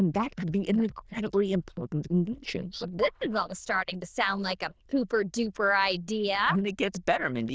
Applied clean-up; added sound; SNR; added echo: neural diffusion model UNIVERSE++.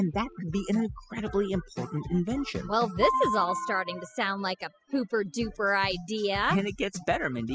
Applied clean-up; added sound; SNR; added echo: classical method spectral subtraction.